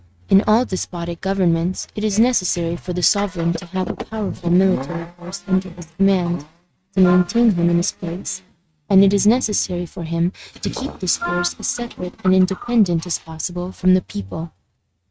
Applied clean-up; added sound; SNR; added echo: neural mask model RNNoise.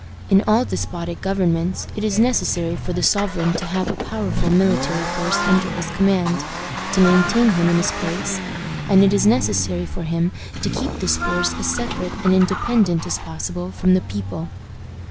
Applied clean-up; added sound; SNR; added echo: none; Accelerating, revving, vroom + Wind instrument, woodwind instrument; 7 dB; none.